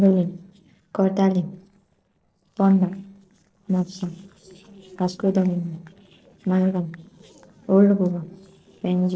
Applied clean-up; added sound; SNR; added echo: neural separator model SepFormer DNS4.